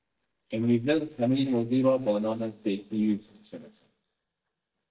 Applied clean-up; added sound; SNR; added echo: neural mask model DeepFilterNet 3.